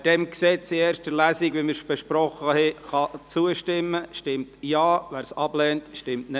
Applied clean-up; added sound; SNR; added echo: none; none; none; none.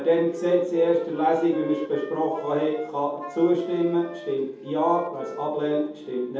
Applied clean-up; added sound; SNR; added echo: none; Wind instrument, woodwind instrument; 15 dB; reverberation time 0.7 s.